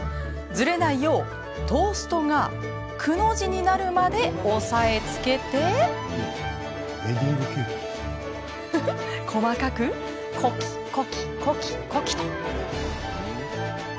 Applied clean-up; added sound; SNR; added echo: none; none; none; none.